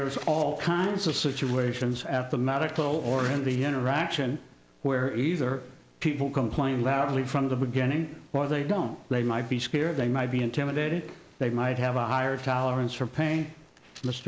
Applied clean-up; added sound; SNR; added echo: none; none; none; none.